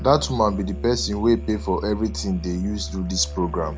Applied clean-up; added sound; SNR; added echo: none; Musical instrument; 9 dB; none.